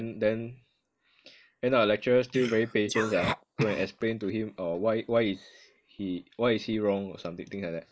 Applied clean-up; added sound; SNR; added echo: neural mask model Resemble Enhance denoiser.